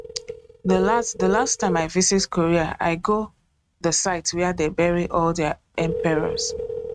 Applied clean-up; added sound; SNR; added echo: neural mask model RNNoise.